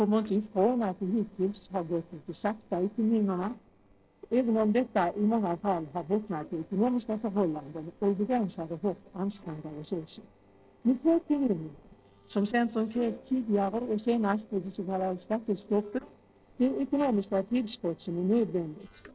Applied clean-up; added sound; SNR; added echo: neural separator model SepFormer DNS4.